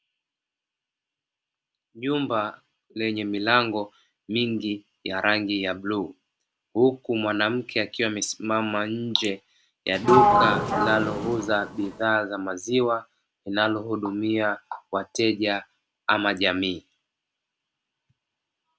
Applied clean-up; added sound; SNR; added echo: none; Sliding door; -3 dB; none.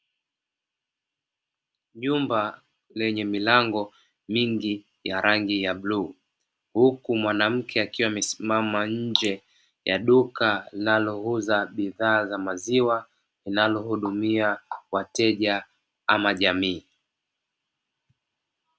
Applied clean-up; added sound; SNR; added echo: none; none; none; none.